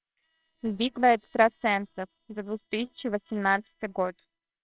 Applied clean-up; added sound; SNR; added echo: neural separator model SepFormer WHAMR!.